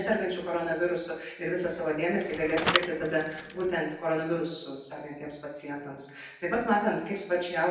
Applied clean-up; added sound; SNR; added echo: none; Bicycle; 4 dB; reverberation time 0.9 s.